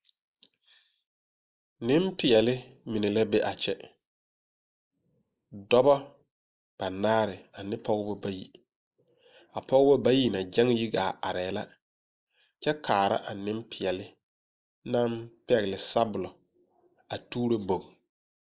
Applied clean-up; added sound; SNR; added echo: neural mask model Resemble Enhance denoiser.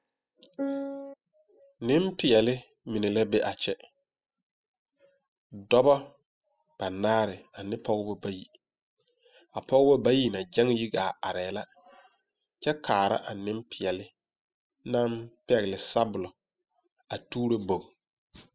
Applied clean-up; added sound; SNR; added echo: classical method spectral subtraction.